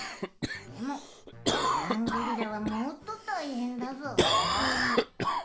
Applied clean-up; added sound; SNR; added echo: none; Cough; -5 dB; reverberation time 1.9 s.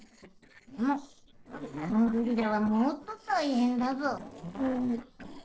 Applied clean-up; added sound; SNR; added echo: neural separator model SepFormer DNS4.